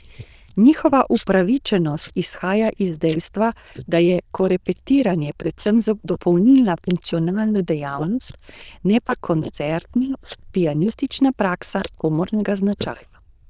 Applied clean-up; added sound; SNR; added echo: neural diffusion model UNIVERSE++.